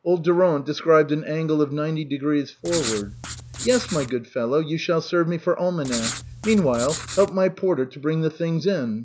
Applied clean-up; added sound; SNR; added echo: none; Writing; 10 dB; none.